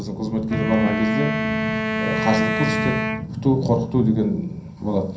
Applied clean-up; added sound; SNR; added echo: none; Wind instrument, woodwind instrument; 2 dB; reverberation time 0.6 s.